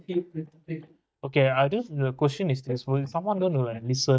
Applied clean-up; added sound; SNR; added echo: neural mask model DeepFilterNet 3.